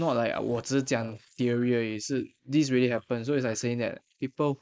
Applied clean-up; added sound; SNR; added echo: neural mask model Resemble Enhance denoiser.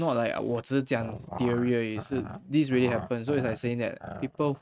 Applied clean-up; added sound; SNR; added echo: neural mask model RNNoise.